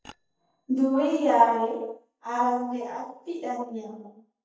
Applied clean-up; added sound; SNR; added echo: neural mask model DeepFilterNet 3.